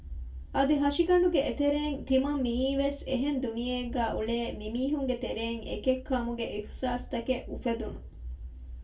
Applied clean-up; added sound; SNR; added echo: none; none; none; reverberation time 0.2 s.